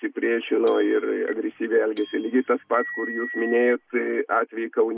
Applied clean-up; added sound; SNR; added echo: none; Bell + Telephone; 13 dB; none.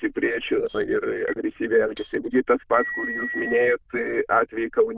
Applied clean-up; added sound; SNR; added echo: neural diffusion model UNIVERSE++.